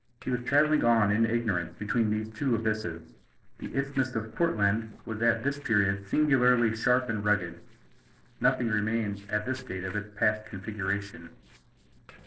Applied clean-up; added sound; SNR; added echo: neural separator model SepFormer DNS4.